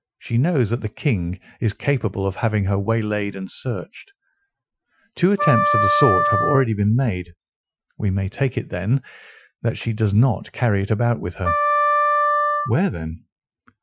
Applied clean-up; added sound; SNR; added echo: classical method Wiener filter.